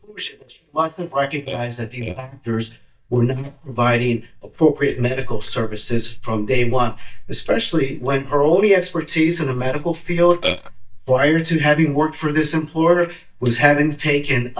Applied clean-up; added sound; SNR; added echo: neural mask model DeepFilterNet 3.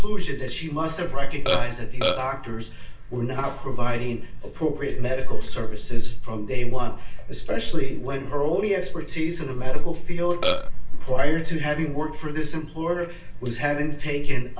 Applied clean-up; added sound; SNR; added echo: none; Burping, eructation; 6 dB; reverberation time 0.2 s.